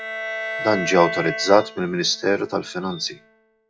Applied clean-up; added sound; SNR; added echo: classical method log-MMSE.